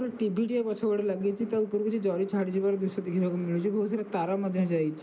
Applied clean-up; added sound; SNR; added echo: none; none; none; none.